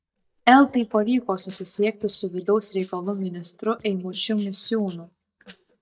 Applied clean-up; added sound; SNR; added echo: neural mask model DeepFilterNet 3.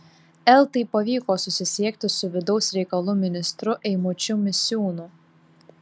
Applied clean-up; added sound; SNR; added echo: none; none; none; none.